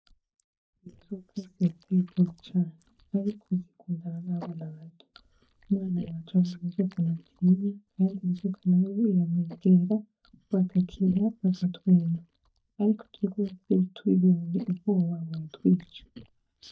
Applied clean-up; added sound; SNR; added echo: neural mask model DeepFilterNet 3.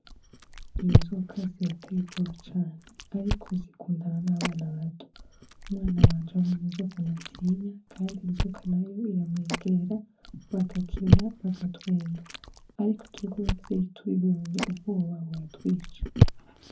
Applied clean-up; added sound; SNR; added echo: none; Chewing, mastication; 0 dB; reverberation time 0.3 s.